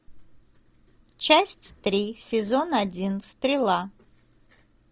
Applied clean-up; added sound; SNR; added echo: none; none; none; none.